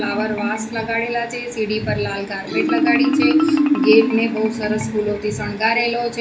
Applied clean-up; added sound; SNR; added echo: none; Marimba, xylophone; 1 dB; reverberation time 0.3 s.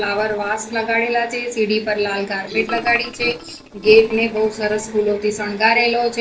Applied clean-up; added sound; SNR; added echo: neural separator model SepFormer DNS4.